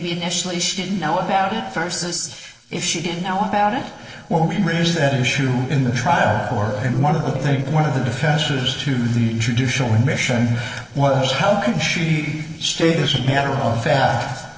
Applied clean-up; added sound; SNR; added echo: neural separator model SepFormer DNS4.